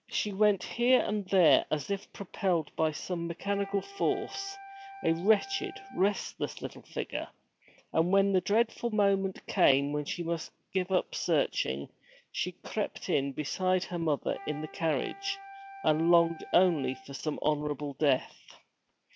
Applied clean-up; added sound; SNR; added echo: none; Wind instrument, woodwind instrument; 17 dB; none.